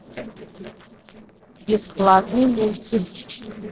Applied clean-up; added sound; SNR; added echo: neural separator model SepFormer DNS4.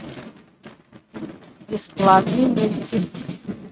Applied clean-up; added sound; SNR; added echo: neural mask model RNNoise.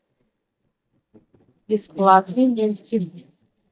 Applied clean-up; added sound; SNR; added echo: neural mask model DeepFilterNet 3.